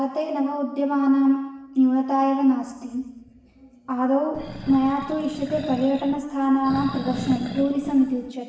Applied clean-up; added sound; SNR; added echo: none; Animal; 12 dB; reverberation time 1.1 s.